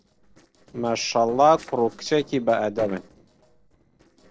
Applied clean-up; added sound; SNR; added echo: neural separator model SepFormer DNS4.